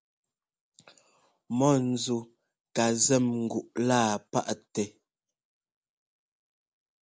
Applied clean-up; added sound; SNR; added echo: none; none; none; none.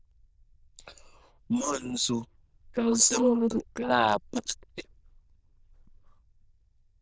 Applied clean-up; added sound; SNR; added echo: neural diffusion model UNIVERSE++.